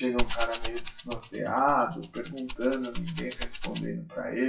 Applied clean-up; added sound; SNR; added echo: classical method WPE with log-MMSE.